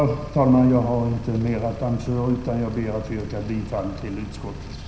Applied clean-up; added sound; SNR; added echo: none; Engine; 13 dB; reverberation time 0.9 s.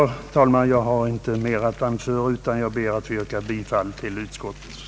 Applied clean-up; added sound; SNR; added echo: none; none; none; none.